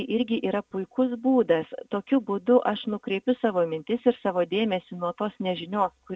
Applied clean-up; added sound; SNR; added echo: none; none; none; none.